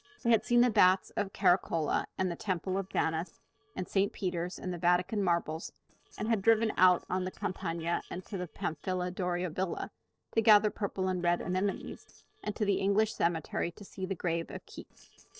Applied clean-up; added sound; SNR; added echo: neural separator model SepFormer DNS4.